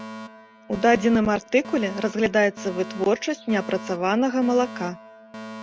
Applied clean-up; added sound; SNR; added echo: none; Alarm; 15 dB; none.